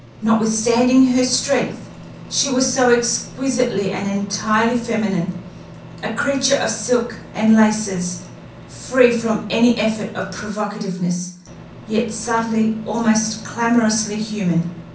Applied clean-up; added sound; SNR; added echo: none; Microwave oven; 17 dB; reverberation time 0.6 s.